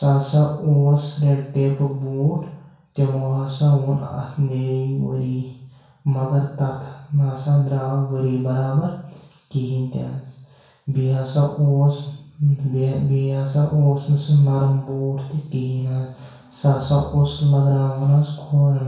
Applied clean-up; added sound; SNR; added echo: none; none; none; reverberation time 0.6 s.